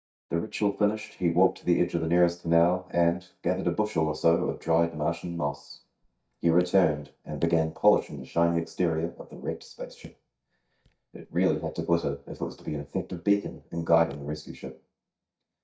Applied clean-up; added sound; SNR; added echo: neural mask model DeepFilterNet 3.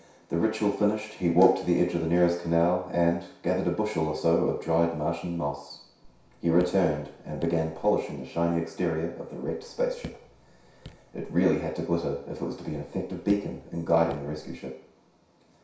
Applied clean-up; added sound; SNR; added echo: none; Raindrop / Drip; 19 dB; reverberation time 0.6 s.